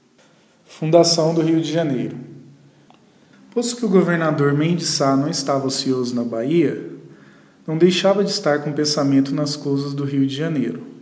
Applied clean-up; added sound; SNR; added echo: none; none; none; none.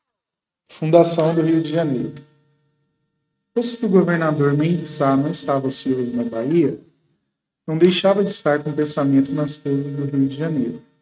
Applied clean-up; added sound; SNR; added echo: neural mask model RNNoise.